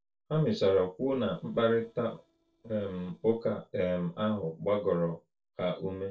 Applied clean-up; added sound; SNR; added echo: neural separator model SepFormer DNS4.